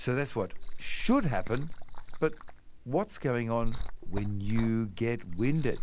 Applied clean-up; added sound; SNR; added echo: none; Liquid; 1 dB; none.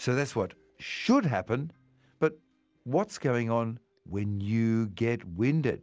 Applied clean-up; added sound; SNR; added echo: none; none; none; none.